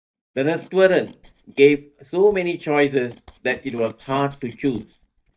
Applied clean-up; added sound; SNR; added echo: neural mask model DeepFilterNet 3.